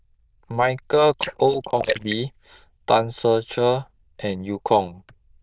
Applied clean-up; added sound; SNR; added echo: neural diffusion model UNIVERSE++.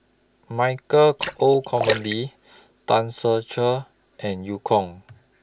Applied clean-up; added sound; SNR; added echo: none; Splash, splatter; 7 dB; none.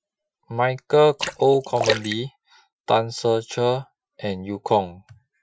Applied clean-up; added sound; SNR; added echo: classical method Wiener filter.